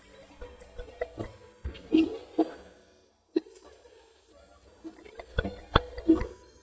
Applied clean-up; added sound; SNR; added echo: neural mask model DeepFilterNet 3.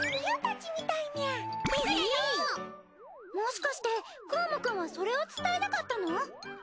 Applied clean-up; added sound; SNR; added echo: none; none; none; none.